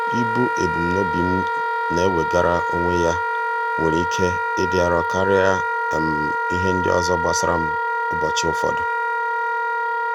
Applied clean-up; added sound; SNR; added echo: none; Wind instrument, woodwind instrument; -2 dB; none.